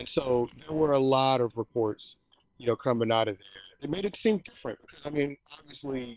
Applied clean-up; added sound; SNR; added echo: neural separator model SepFormer WHAM!.